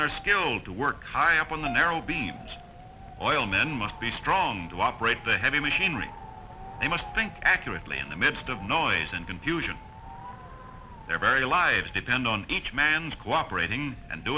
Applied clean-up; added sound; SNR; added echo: none; Piano + Fire; 17 dB; none.